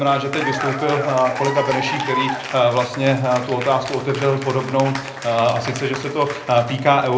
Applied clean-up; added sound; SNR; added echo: none; Applause / Cheering; 8 dB; reverberation time 0.5 s.